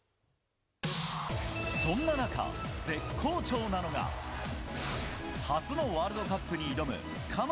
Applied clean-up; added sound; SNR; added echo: none; none; none; none.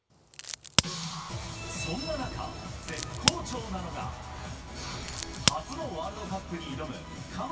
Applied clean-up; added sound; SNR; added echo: none; Crack; -2 dB; reverberation time 2.4 s.